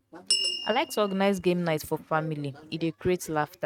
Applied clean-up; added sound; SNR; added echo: neural mask model RNNoise.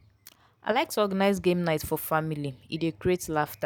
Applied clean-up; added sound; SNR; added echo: none; none; none; none.